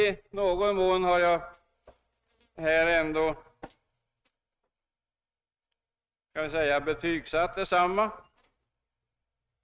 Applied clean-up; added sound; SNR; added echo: neural mask model RNNoise.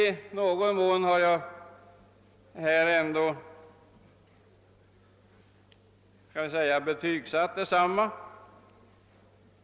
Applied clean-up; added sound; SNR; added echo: none; none; none; none.